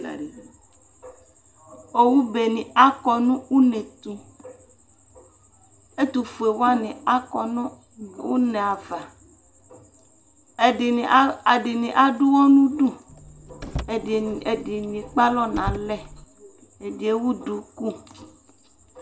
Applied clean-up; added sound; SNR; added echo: none; Car; 12 dB; reverberation time 0.3 s.